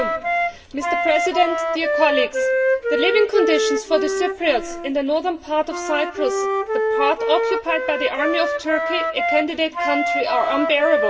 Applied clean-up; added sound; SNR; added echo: none; Wind instrument, woodwind instrument; 0 dB; reverberation time 1.8 s.